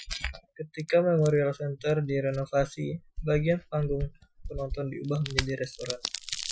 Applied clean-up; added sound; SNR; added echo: classical method Wiener filter.